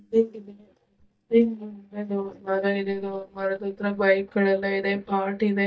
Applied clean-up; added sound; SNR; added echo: neural mask model DeepFilterNet 3.